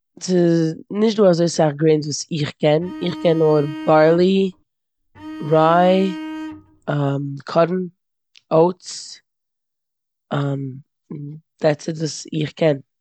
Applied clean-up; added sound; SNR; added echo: none; Bowed string instrument; 12 dB; none.